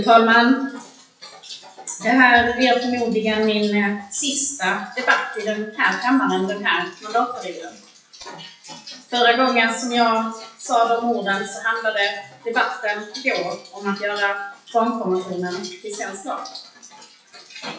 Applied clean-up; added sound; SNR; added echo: classical method WPE with log-MMSE.